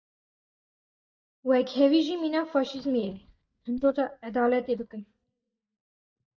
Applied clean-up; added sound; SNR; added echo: neural mask model DeepFilterNet 3.